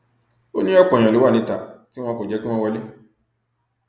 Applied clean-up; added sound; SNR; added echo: none; none; none; none.